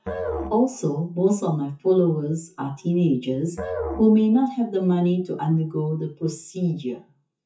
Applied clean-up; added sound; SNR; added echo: classical method WPE with log-MMSE.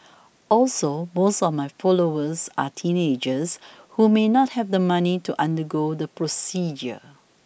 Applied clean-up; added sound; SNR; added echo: none; none; none; none.